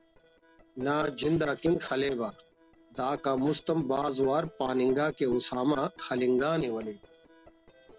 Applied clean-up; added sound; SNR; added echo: neural separator model SepFormer DNS4.